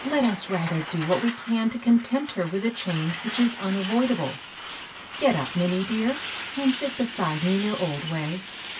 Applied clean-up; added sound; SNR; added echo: none; Truck; 10 dB; reverberation time 0.2 s.